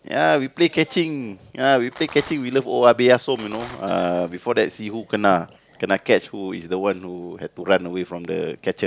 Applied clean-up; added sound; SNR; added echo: none; Rattle; 19 dB; none.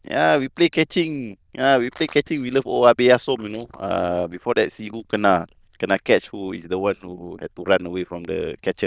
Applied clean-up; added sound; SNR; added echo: neural diffusion model UNIVERSE++.